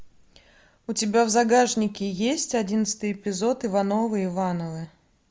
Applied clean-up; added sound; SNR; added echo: none; none; none; none.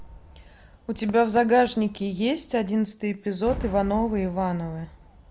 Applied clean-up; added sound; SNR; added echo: none; Cheering / Fireworks; 16 dB; none.